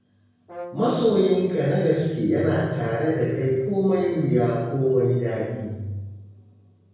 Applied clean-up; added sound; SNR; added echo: none; Brass instrument; 18 dB; reverberation time 1.0 s.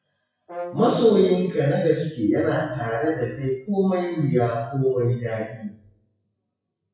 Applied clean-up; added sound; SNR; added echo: classical method WPE with log-MMSE.